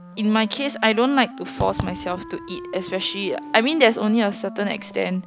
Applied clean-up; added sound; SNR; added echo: none; Wind instrument, woodwind instrument + Fireworks; 13 dB; none.